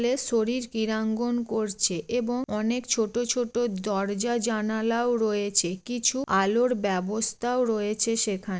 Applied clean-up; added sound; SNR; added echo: none; none; none; none.